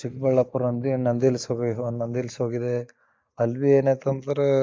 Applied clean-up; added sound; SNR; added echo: neural mask model DeepFilterNet 3.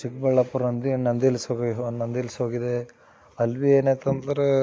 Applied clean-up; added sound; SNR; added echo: none; none; none; none.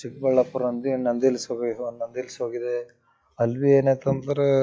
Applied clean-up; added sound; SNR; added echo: classical method log-MMSE.